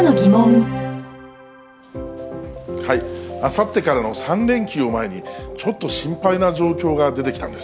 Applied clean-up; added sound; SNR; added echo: none; none; none; none.